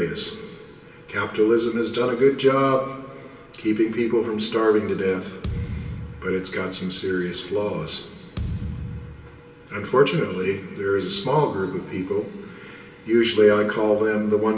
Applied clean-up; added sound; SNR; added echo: none; Thump, thud; 9 dB; reverberation time 2.1 s.